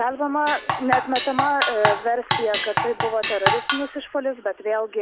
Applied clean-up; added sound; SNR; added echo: none; Drum kit; 1 dB; none.